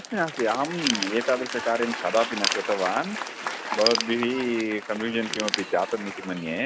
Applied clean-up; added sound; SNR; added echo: none; Ratchet, pawl / Tools + Applause / Crowd; 5 dB; none.